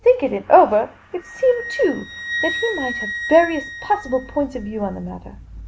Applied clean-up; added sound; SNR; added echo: none; Wind instrument, woodwind instrument; 11 dB; none.